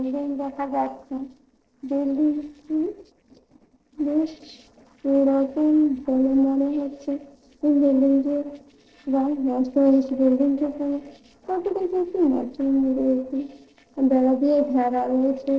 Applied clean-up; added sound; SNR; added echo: neural separator model SepFormer DNS4.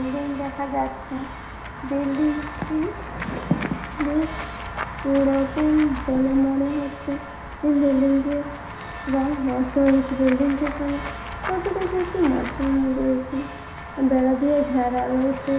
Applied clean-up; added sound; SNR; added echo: none; Walk, footsteps / Run / Bell; 11 dB; reverberation time 0.9 s.